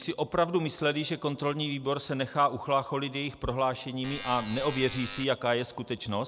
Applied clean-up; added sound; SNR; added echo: none; Alarm; 11 dB; none.